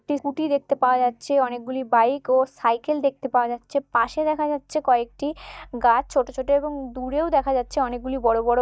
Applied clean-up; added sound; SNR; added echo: neural mask model DeepFilterNet 3.